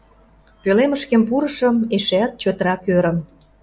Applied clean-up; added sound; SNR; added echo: none; none; none; none.